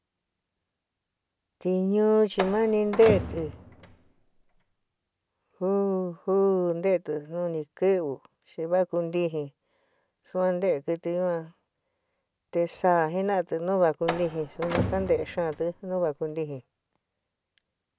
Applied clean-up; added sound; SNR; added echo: none; Slam; 8 dB; none.